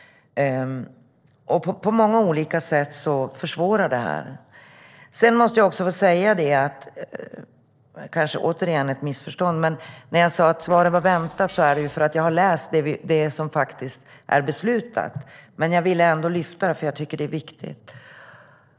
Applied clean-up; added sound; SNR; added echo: neural separator model SepFormer DNS4.